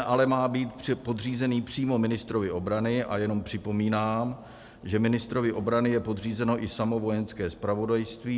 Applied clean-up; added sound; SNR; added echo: none; none; none; none.